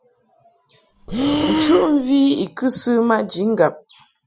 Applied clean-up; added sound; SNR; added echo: none; Breathing; 2 dB; none.